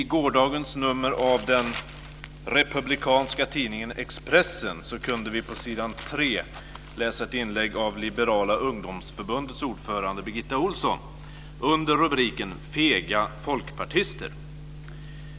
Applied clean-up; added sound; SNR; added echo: none; none; none; none.